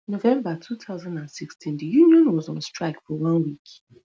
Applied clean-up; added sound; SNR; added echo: none; none; none; none.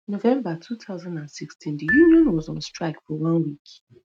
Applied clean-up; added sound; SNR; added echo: neural mask model RNNoise.